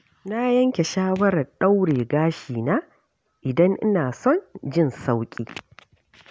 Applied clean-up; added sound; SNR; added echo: none; none; none; none.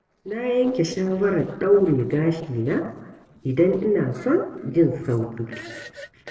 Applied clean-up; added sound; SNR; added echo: neural separator model SepFormer DNS4.